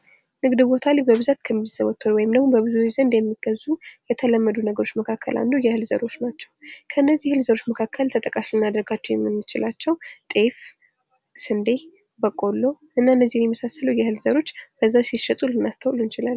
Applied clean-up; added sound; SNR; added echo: none; none; none; none.